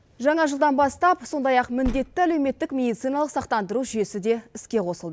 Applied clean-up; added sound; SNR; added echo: none; Car; 12 dB; none.